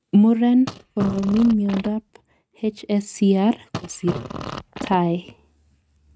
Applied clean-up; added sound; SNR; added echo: neural mask model RNNoise.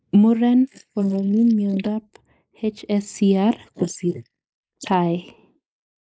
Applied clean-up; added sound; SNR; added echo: neural mask model Resemble Enhance denoiser.